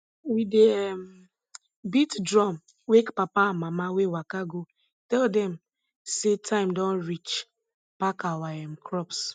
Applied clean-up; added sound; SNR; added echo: none; none; none; none.